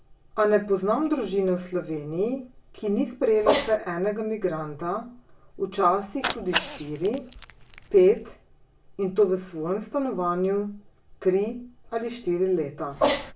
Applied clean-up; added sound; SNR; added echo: none; Cat; 9 dB; reverberation time 0.3 s.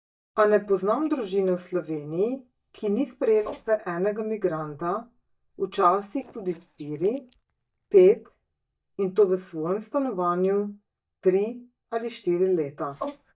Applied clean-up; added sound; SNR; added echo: neural mask model DeepFilterNet 3.